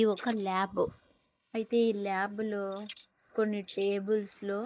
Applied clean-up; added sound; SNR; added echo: neural mask model Resemble Enhance denoiser.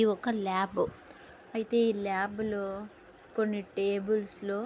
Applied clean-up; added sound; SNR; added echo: none; none; none; none.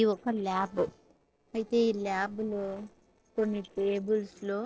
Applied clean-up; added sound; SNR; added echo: neural separator model SepFormer DNS4.